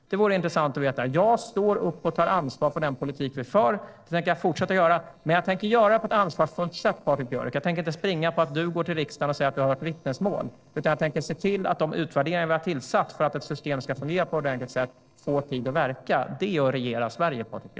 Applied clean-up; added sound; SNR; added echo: neural separator model SepFormer DNS4.